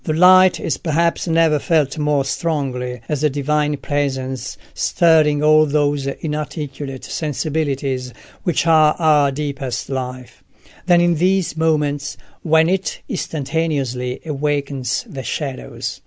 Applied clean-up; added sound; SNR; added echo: none; none; none; none.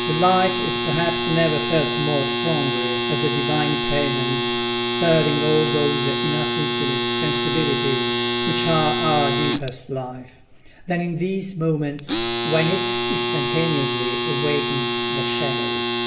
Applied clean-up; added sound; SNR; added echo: none; Domestic sounds, home sounds; -4 dB; reverberation time 0.9 s.